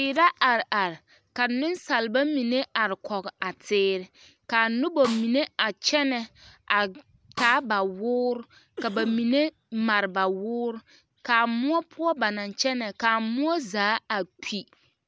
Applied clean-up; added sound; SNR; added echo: none; Cough + Snare drum; 13 dB; none.